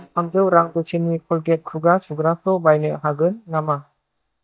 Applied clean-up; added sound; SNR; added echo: neural mask model DeepFilterNet 3.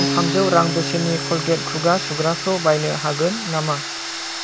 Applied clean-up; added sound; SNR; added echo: none; Acoustic guitar + Domestic sounds, home sounds; 4 dB; none.